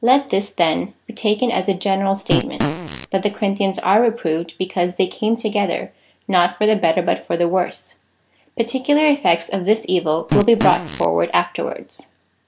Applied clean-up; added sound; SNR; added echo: none; Fart; 5 dB; none.